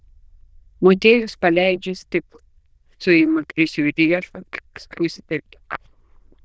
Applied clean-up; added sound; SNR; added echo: neural diffusion model UNIVERSE++.